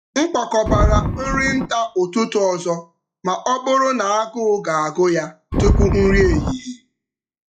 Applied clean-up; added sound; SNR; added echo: classical method log-MMSE.